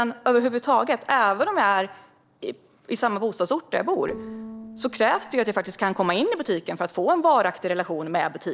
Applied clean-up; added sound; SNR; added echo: neural separator model SepFormer DNS4.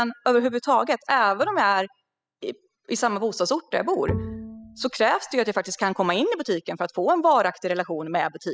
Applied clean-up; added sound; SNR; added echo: classical method spectral subtraction.